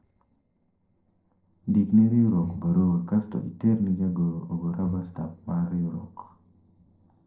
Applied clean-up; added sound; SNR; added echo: neural separator model SepFormer DNS4.